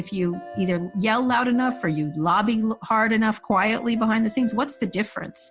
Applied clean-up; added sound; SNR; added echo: none; none; none; none.